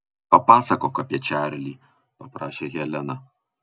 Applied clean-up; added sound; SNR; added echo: none; none; none; none.